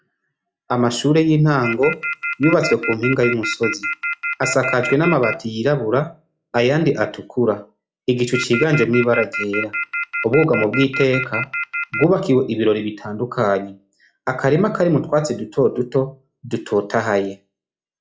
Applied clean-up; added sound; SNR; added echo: classical method log-MMSE.